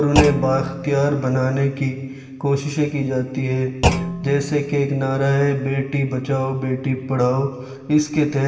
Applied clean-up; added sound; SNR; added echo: none; Thump, thud; 6 dB; reverberation time 1.4 s.